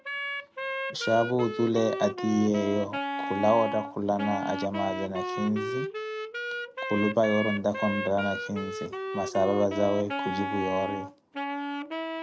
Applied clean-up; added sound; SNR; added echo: none; Wind instrument, woodwind instrument; 5 dB; none.